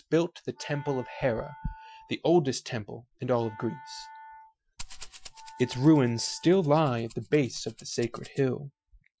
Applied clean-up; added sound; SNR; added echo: classical method Wiener filter.